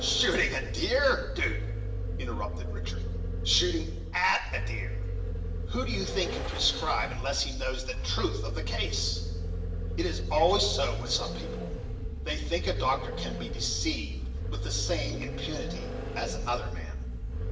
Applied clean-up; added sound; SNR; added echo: none; Vehicle; 1 dB; reverberation time 1.0 s.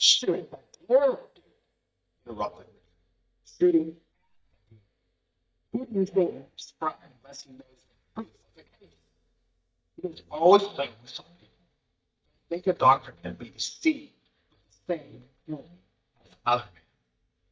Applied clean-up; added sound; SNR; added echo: neural mask model DeepFilterNet 3.